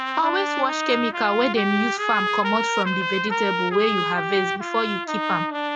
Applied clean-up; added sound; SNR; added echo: none; Trumpet; 1 dB; none.